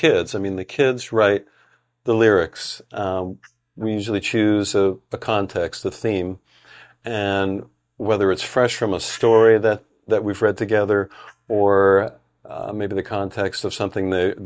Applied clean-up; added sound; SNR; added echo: neural mask model DeepFilterNet 3.